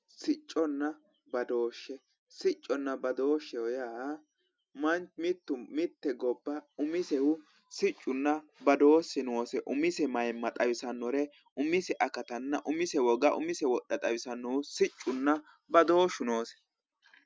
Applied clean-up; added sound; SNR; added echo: none; none; none; none.